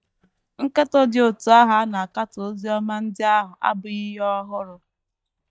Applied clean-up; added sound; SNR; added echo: neural mask model DeepFilterNet 3.